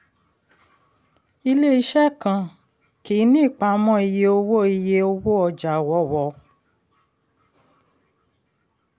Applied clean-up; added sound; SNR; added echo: none; none; none; none.